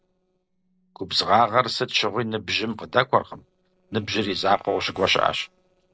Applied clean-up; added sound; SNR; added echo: neural separator model SepFormer DNS4.